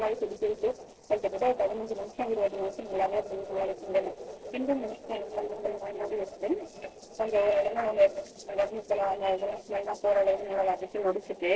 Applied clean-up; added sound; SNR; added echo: neural separator model SepFormer DNS4.